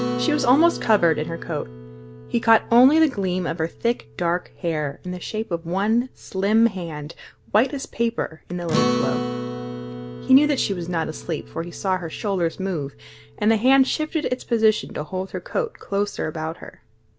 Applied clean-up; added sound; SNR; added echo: none; Acoustic guitar; 10 dB; none.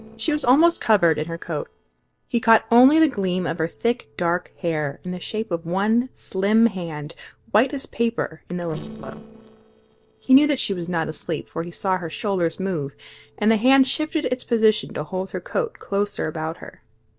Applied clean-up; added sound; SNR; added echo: neural separator model SepFormer DNS4.